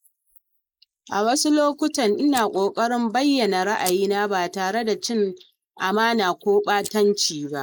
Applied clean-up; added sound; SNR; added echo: neural mask model Resemble Enhance denoiser.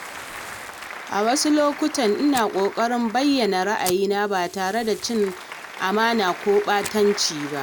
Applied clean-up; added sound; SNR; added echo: none; Applause + Fire; 14 dB; none.